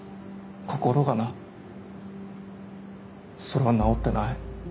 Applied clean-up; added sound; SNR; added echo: none; none; none; none.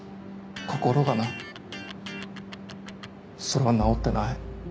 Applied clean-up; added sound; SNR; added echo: none; Electric guitar; 13 dB; none.